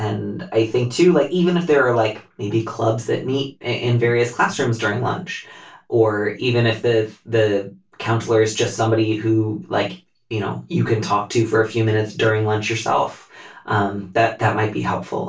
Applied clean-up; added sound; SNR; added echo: none; none; none; reverberation time 0.2 s.